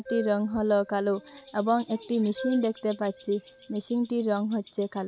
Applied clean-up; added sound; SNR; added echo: none; Keyboard (musical); 16 dB; none.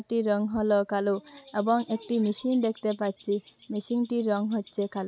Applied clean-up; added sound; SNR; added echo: none; none; none; none.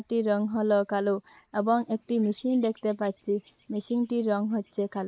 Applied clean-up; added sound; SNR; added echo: neural mask model Resemble Enhance denoiser.